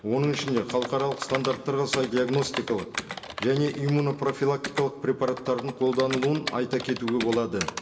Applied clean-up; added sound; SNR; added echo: none; Computer keyboard; 10 dB; reverberation time 0.9 s.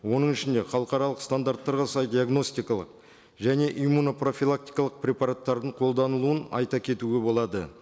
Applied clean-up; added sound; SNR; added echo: none; none; none; none.